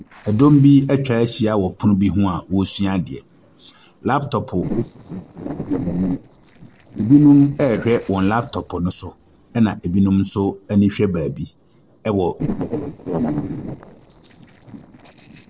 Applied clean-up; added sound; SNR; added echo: neural separator model SepFormer DNS4.